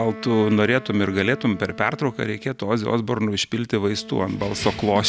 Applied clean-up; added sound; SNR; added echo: none; Wind instrument, woodwind instrument; 18 dB; none.